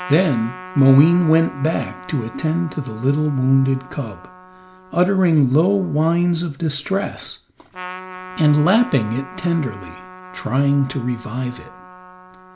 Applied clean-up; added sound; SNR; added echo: none; Trumpet; 18 dB; none.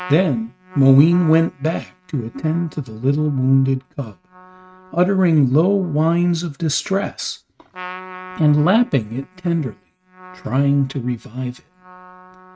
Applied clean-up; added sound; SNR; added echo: neural mask model RNNoise.